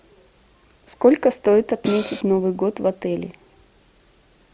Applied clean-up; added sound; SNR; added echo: none; Cymbal; 7 dB; none.